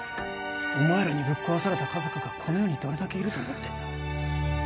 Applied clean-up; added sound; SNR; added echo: none; Bowed string instrument; 18 dB; none.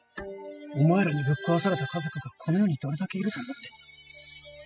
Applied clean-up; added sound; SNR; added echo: classical method spectral subtraction.